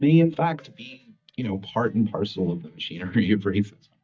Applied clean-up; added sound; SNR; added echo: neural mask model DeepFilterNet 3.